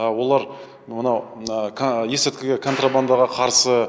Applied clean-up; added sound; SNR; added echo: none; none; none; none.